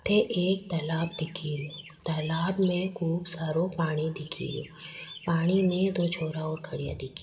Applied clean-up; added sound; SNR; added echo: none; Chirp, tweet; 19 dB; reverberation time 1.7 s.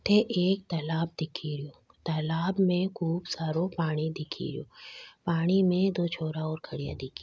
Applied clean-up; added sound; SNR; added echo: none; none; none; none.